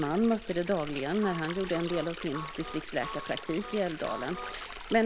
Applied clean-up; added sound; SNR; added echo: none; Stream + Harmonica; 10 dB; none.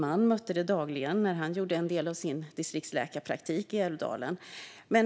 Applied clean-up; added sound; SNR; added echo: none; none; none; none.